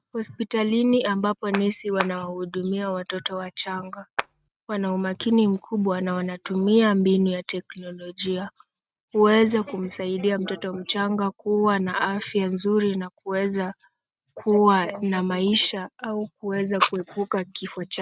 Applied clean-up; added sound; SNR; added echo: neural mask model RNNoise.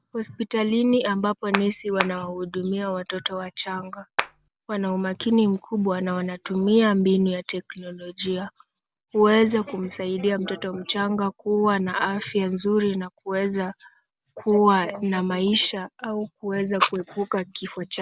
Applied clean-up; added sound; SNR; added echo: none; Clapping; 4 dB; none.